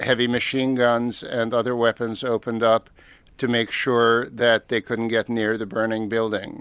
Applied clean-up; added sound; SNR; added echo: none; none; none; none.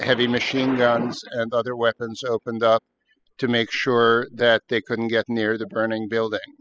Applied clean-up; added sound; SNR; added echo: classical method spectral subtraction.